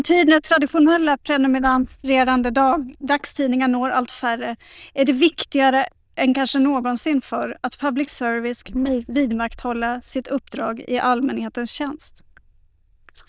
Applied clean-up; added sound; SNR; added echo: neural diffusion model UNIVERSE++.